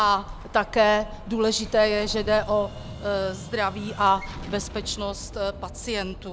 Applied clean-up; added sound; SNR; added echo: none; Explosion; 13 dB; none.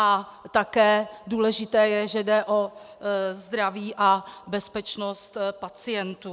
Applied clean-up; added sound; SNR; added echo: none; none; none; none.